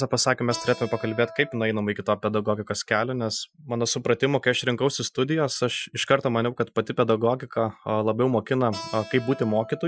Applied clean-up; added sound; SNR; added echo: classical method Wiener filter.